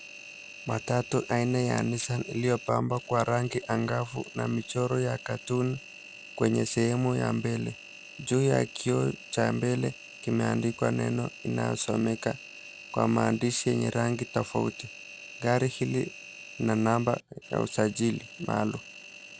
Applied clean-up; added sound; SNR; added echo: none; Engine; 17 dB; none.